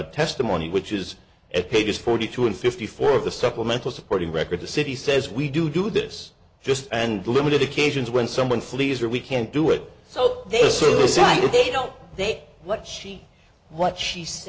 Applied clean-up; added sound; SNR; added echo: none; none; none; none.